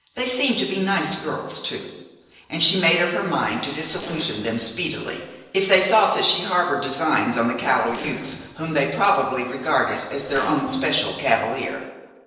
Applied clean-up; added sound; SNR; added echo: neural separator model SepFormer DNS4.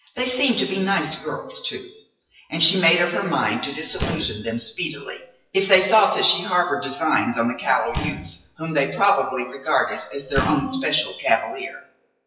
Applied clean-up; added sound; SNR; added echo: classical method WPE with log-MMSE.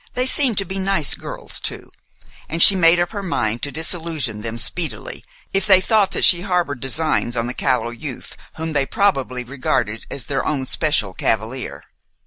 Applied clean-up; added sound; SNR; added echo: none; none; none; none.